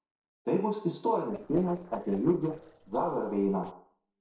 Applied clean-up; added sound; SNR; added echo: neural separator model SepFormer DNS4.